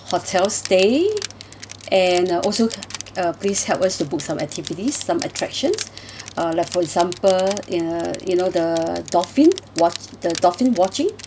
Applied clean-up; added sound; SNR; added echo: none; Crushing; 16 dB; none.